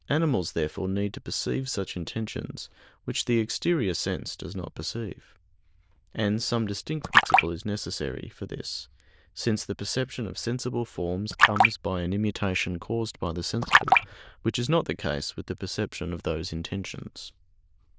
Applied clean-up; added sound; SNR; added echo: neural diffusion model UNIVERSE++.